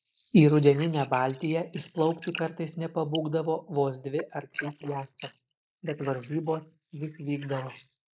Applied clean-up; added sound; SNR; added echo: neural mask model Resemble Enhance denoiser.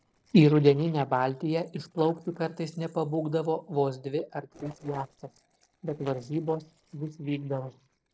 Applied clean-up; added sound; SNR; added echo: neural separator model SepFormer DNS4.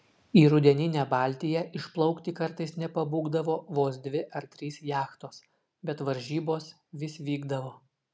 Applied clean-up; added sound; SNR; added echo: none; none; none; none.